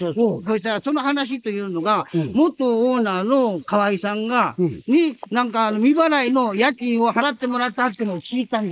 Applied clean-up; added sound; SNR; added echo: neural mask model Resemble Enhance denoiser.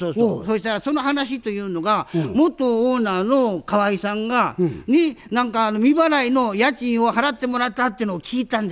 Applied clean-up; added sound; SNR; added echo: none; none; none; none.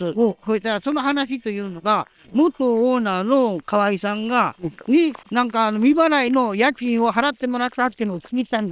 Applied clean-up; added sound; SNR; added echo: neural separator model SepFormer WHAM!.